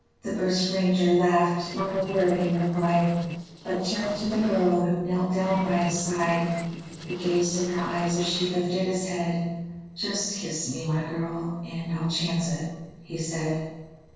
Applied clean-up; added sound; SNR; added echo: neural separator model SepFormer DNS4.